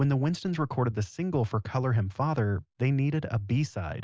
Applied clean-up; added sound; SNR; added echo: none; none; none; none.